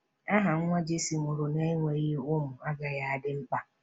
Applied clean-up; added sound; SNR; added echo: none; none; none; none.